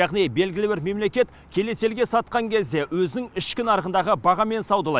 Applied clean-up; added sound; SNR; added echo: none; none; none; none.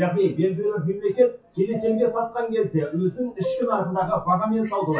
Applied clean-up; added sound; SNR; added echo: classical method WPE with log-MMSE.